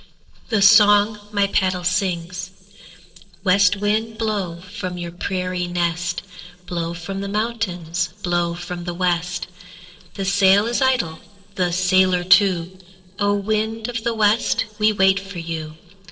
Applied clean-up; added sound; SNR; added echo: neural separator model SepFormer DNS4.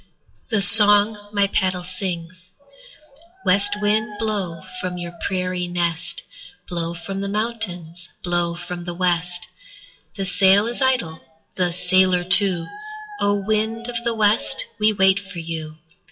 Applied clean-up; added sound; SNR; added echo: classical method WPE with log-MMSE.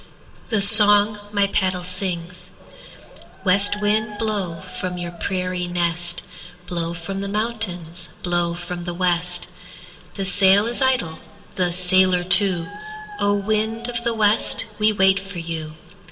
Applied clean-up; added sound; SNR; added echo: none; Dog; 17 dB; reverberation time 2.4 s.